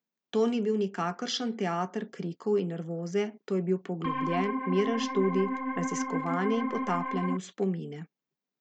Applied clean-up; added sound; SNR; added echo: none; Organ; 2 dB; none.